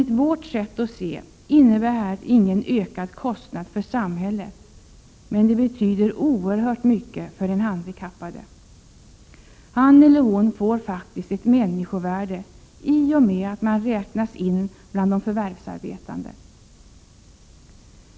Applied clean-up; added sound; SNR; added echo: none; none; none; none.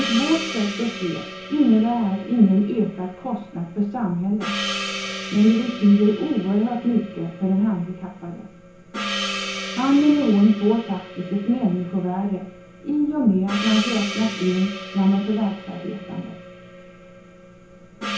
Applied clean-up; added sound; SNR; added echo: none; Gong; 11 dB; reverberation time 0.6 s.